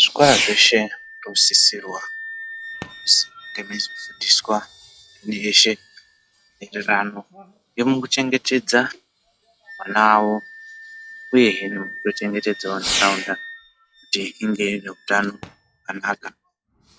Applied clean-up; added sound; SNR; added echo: classical method log-MMSE.